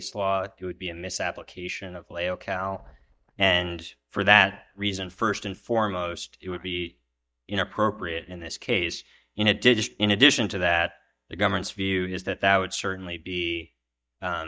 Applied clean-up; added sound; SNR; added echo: neural mask model DeepFilterNet 3.